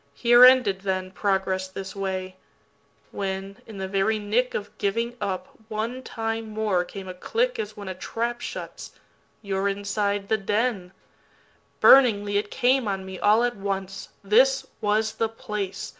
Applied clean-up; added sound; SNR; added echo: none; none; none; none.